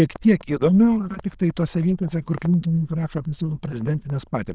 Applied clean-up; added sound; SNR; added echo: neural diffusion model UNIVERSE++.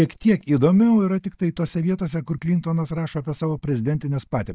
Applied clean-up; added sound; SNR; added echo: neural mask model DeepFilterNet 3.